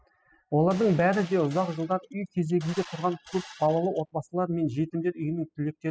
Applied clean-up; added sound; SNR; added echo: classical method spectral subtraction.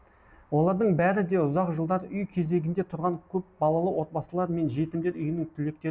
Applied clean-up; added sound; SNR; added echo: none; none; none; none.